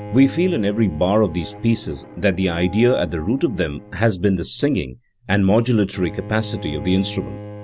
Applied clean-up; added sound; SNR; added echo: none; Bowed string instrument; 16 dB; none.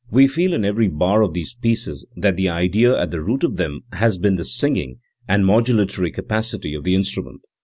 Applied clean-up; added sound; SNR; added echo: none; none; none; none.